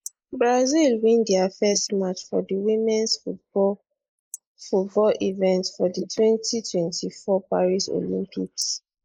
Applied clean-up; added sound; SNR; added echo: neural mask model Resemble Enhance denoiser.